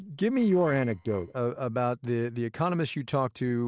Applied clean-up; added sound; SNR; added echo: neural separator model SepFormer DNS4.